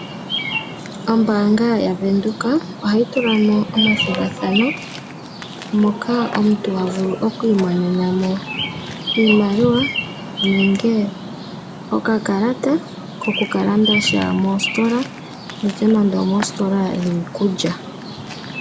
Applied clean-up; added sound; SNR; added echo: none; Bird vocalization, bird call, bird song; 8 dB; none.